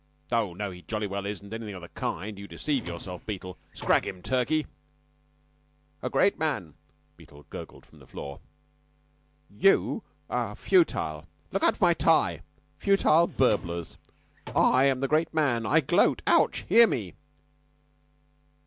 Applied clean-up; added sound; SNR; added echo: none; Drawer open or close; 16 dB; none.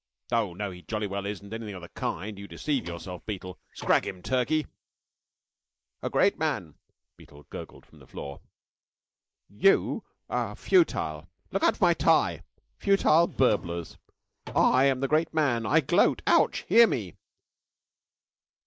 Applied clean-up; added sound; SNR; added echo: neural mask model Resemble Enhance denoiser.